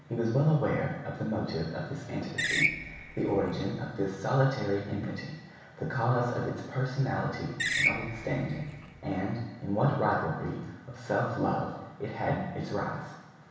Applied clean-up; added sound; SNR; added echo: none; Screech; 2 dB; reverberation time 1.1 s.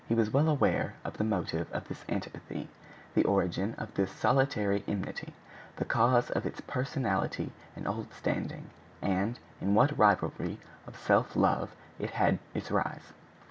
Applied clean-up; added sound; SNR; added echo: none; none; none; none.